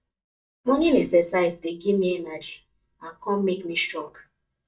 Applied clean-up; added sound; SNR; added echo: neural mask model DeepFilterNet 3.